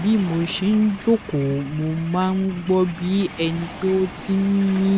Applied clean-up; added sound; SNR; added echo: none; Engine / Boat, Water vehicle + Waves, surf; 15 dB; none.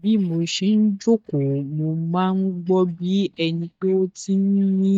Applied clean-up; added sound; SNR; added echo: neural mask model DeepFilterNet 3.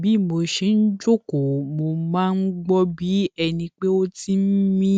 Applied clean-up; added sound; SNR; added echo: none; none; none; none.